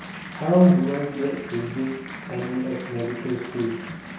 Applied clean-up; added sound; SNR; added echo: none; Applause; 16 dB; reverberation time 0.7 s.